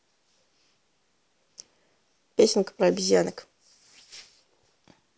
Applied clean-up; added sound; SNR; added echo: none; none; none; none.